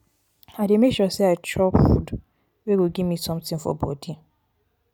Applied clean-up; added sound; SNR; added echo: none; none; none; none.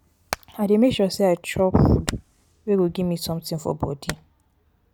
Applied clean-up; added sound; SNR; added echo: none; Hammer; 17 dB; none.